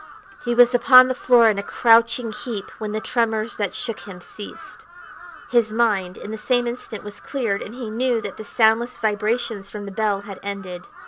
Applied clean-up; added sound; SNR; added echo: none; Crow; 19 dB; none.